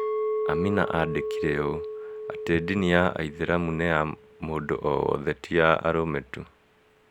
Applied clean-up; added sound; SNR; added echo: none; Chink, clink; 7 dB; none.